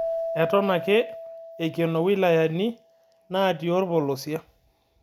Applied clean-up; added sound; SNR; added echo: none; Keyboard (musical); 11 dB; none.